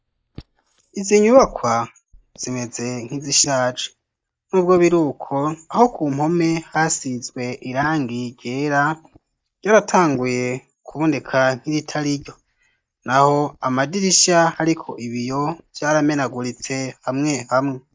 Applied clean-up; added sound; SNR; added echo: neural mask model DeepFilterNet 3.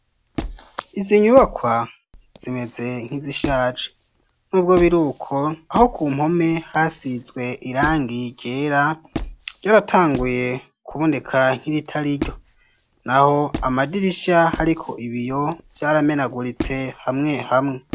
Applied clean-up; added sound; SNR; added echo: none; Squeak; 14 dB; none.